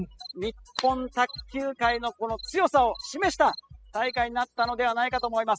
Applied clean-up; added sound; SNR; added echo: classical method spectral subtraction.